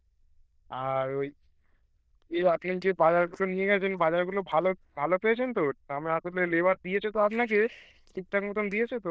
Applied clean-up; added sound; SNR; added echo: neural diffusion model UNIVERSE++.